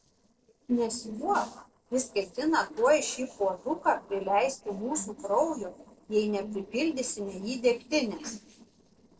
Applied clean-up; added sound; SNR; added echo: neural separator model SepFormer DNS4.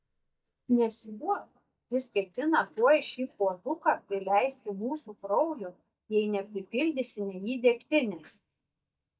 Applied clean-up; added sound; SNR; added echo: neural mask model DeepFilterNet 3.